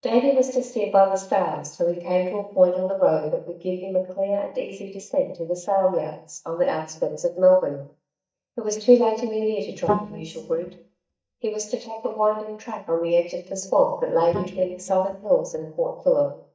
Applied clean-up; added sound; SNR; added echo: neural mask model DeepFilterNet 3.